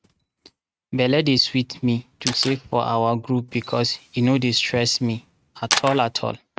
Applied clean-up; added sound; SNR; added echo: neural mask model RNNoise.